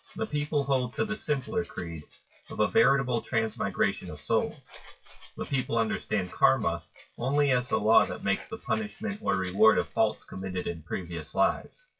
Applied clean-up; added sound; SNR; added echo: classical method WPE with log-MMSE.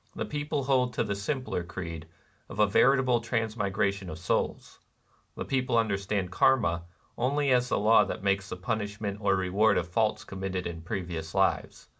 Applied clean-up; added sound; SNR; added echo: none; none; none; none.